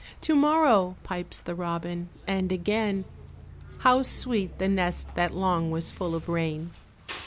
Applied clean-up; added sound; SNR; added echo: none; Bus; 15 dB; none.